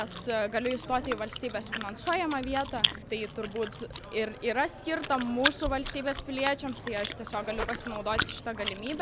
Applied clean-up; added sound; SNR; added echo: none; Chewing, mastication; 2 dB; none.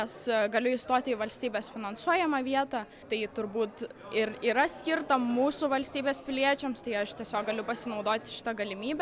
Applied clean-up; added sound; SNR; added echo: none; none; none; none.